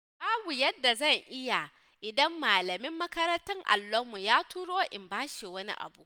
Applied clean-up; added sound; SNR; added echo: none; none; none; none.